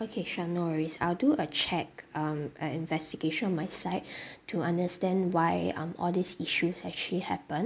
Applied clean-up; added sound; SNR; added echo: none; none; none; none.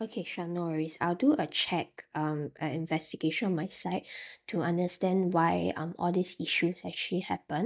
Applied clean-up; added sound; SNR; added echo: neural mask model DeepFilterNet 3.